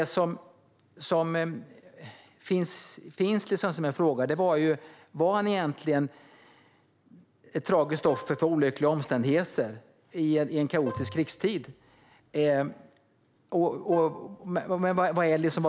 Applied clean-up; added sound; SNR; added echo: none; Plucked string instrument; 17 dB; none.